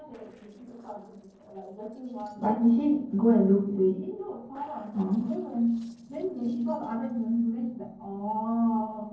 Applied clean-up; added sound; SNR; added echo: neural separator model SepFormer DNS4.